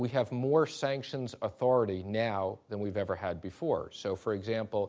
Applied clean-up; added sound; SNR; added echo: none; none; none; none.